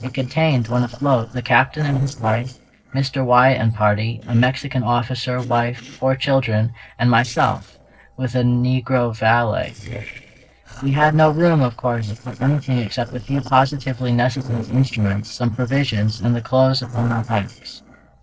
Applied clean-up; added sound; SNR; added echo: neural separator model SepFormer DNS4.